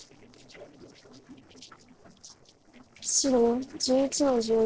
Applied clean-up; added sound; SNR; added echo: neural separator model SepFormer DNS4.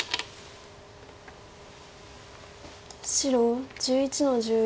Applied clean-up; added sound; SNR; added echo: none; none; none; none.